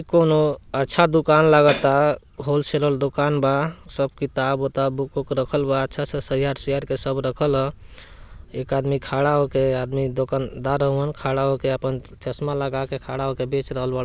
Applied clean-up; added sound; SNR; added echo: none; Hi-hat; 4 dB; none.